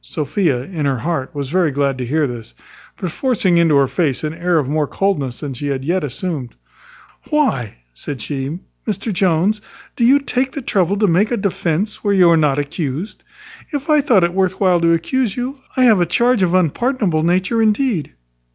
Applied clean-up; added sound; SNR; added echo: none; none; none; none.